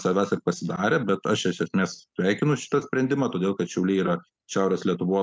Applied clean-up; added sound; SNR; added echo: none; none; none; none.